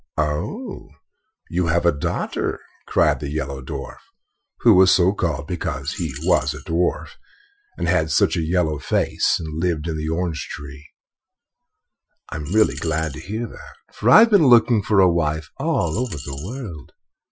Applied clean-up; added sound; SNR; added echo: classical method Wiener filter.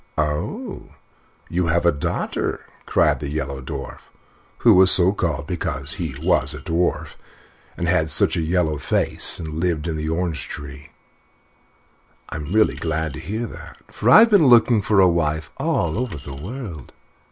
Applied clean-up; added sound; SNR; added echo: none; Coin (dropping); 15 dB; none.